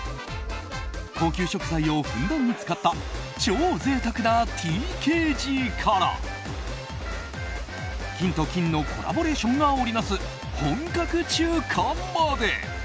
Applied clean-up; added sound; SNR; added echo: none; none; none; none.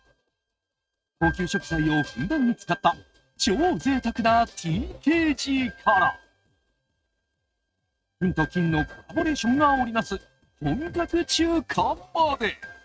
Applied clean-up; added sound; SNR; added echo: neural mask model RNNoise.